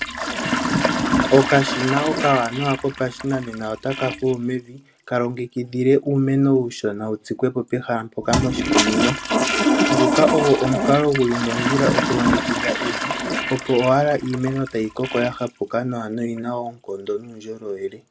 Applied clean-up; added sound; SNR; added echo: none; Toilet flush; 3 dB; none.